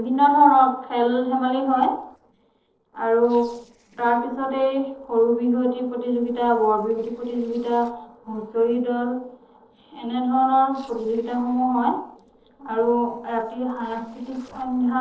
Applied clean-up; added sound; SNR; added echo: neural separator model SepFormer DNS4.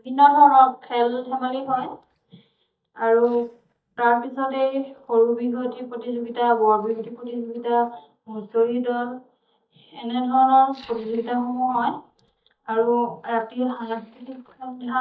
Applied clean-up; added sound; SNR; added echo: neural mask model DeepFilterNet 3.